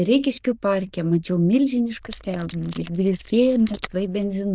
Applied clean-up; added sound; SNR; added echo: neural diffusion model UNIVERSE++.